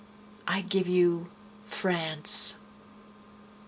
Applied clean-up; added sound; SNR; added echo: none; none; none; none.